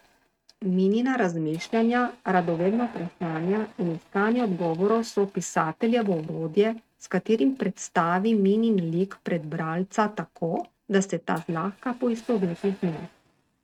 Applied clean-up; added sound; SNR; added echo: neural mask model RNNoise.